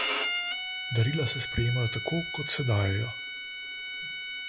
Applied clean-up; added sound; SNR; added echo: none; Bowed string instrument; 4 dB; none.